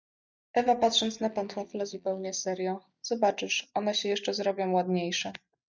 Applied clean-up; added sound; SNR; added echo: neural mask model DeepFilterNet 3.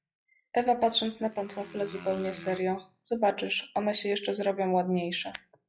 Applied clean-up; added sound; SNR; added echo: classical method log-MMSE.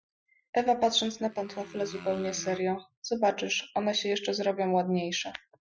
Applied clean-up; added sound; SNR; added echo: classical method Wiener filter.